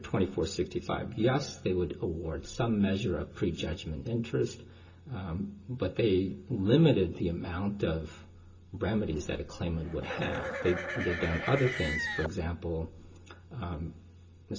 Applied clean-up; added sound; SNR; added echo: none; Livestock, farm animals, working animals; 6 dB; reverberation time 0.2 s.